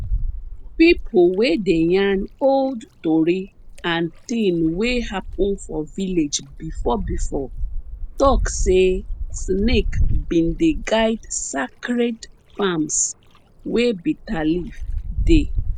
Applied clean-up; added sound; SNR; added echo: none; Wind; 5 dB; none.